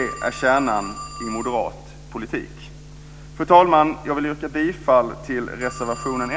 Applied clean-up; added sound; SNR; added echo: none; Telephone; 17 dB; none.